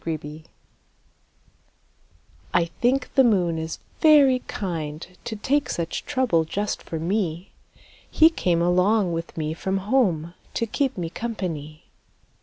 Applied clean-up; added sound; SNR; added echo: none; none; none; none.